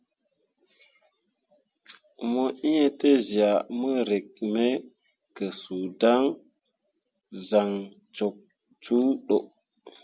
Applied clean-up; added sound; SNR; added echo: none; none; none; none.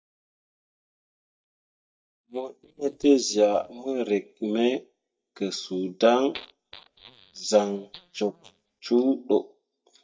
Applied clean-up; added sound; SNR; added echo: neural mask model DeepFilterNet 3.